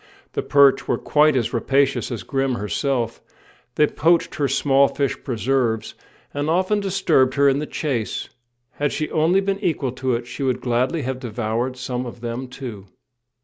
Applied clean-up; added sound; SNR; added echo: none; none; none; none.